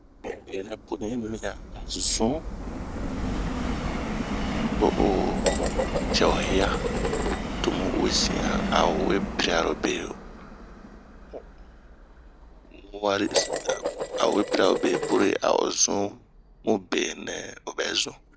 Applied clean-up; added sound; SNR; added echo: none; Subway, metro, underground + Dishes, pots, and pans; 2 dB; none.